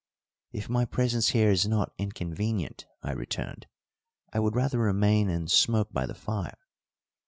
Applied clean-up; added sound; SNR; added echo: none; none; none; none.